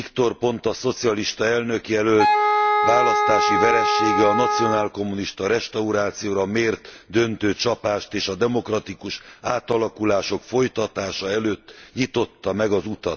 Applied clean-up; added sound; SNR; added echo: none; Wind instrument, woodwind instrument; -3 dB; none.